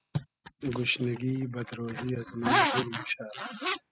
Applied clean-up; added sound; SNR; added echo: classical method spectral subtraction.